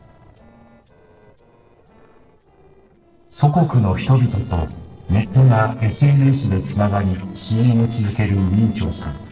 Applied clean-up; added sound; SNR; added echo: neural separator model SepFormer DNS4.